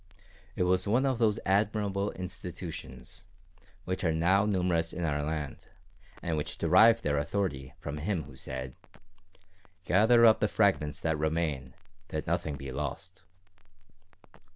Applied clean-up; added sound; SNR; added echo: none; Crackle; 18 dB; none.